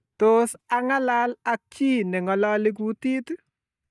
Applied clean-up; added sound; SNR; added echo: neural mask model DeepFilterNet 3.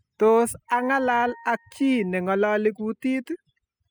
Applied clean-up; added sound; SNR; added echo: classical method spectral subtraction.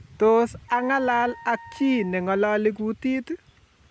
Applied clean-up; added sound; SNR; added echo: none; Wind instrument, woodwind instrument; 20 dB; none.